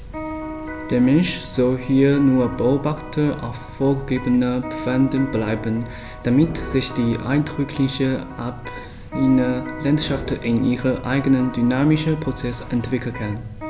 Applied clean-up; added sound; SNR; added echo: none; Organ + Electric guitar; 13 dB; none.